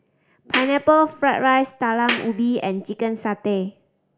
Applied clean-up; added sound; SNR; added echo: none; Clapping; 9 dB; none.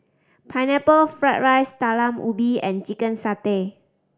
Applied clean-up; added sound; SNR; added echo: none; none; none; none.